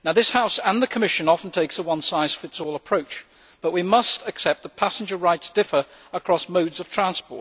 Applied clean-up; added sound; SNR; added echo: none; none; none; none.